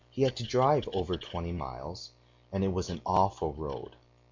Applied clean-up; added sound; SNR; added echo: none; none; none; none.